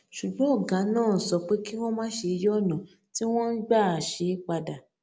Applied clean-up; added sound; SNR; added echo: none; none; none; none.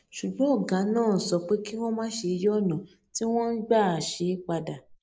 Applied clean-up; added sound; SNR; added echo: neural mask model Resemble Enhance denoiser.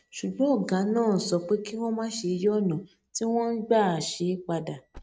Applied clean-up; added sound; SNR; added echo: neural mask model RNNoise.